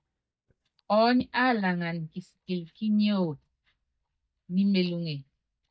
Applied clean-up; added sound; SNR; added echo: neural mask model DeepFilterNet 3.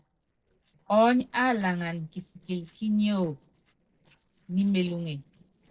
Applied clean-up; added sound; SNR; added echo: neural separator model SepFormer DNS4.